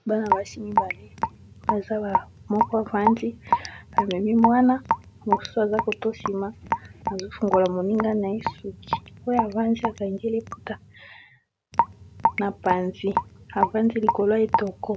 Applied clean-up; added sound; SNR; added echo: none; Raindrop / Drip; 3 dB; none.